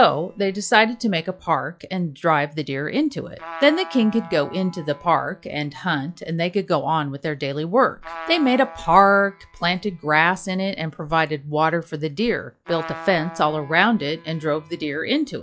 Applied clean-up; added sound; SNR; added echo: classical method log-MMSE.